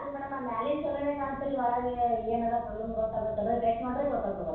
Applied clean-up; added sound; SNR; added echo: none; Thunder / Rain; 16 dB; reverberation time 0.7 s.